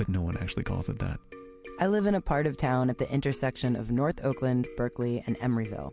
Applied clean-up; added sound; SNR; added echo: none; none; none; none.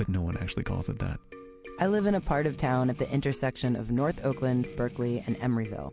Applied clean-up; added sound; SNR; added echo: none; Strum; 17 dB; none.